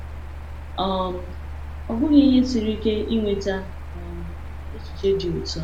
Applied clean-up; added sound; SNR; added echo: none; Mechanical fan; 9 dB; none.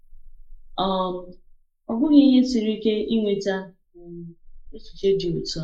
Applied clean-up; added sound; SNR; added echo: neural mask model Resemble Enhance denoiser.